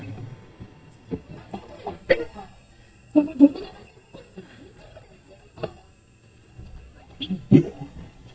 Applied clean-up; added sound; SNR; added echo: neural mask model DeepFilterNet 3.